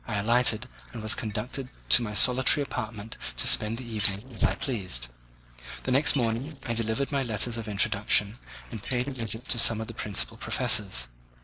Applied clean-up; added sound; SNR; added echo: neural separator model SepFormer DNS4.